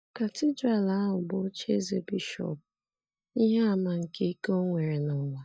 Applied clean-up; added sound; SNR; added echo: neural mask model DeepFilterNet 3.